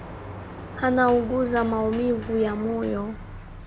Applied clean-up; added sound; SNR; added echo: none; Sliding door; 12 dB; none.